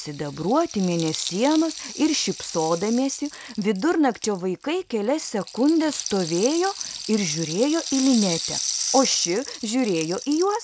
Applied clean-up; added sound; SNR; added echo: none; Rattle (instrument); 10 dB; none.